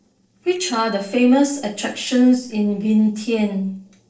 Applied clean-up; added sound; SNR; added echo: neural separator model SepFormer DNS4.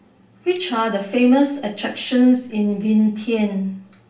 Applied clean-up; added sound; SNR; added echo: none; Bicycle bell; 19 dB; reverberation time 0.4 s.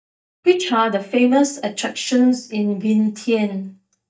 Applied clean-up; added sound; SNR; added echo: neural mask model DeepFilterNet 3.